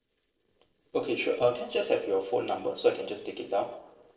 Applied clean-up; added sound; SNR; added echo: neural separator model SepFormer DNS4.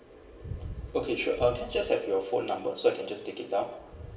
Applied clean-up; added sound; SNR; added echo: none; Bicycle; 14 dB; reverberation time 0.9 s.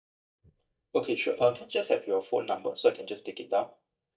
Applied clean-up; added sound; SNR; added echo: neural mask model DeepFilterNet 3.